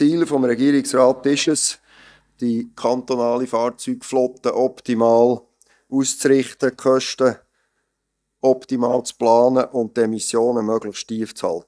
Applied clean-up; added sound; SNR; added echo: neural mask model DeepFilterNet 3.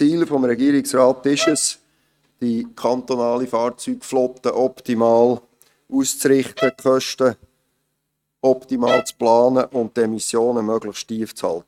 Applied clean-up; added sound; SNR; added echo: neural mask model RNNoise.